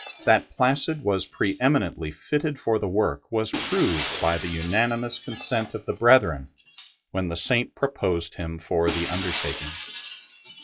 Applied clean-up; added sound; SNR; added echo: classical method log-MMSE.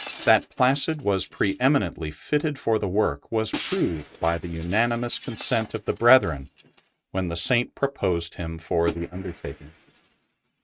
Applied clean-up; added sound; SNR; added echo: neural mask model RNNoise.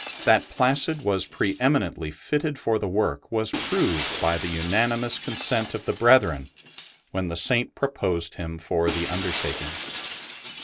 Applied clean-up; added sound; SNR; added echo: none; Shatter; 9 dB; none.